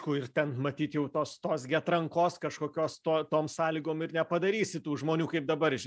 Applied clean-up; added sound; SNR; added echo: none; none; none; none.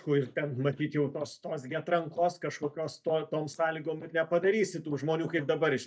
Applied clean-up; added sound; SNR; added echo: neural mask model DeepFilterNet 3.